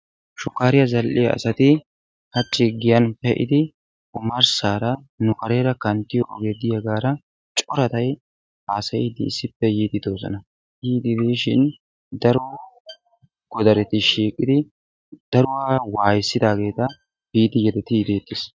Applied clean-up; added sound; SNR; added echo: neural mask model RNNoise.